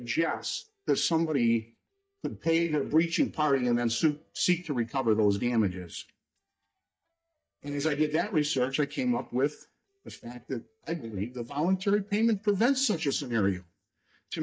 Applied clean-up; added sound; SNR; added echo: neural mask model DeepFilterNet 3.